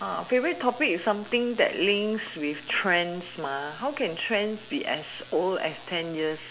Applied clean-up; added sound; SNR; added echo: none; none; none; none.